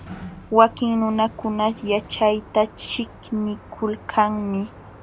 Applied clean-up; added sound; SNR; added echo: none; Sliding door; 18 dB; none.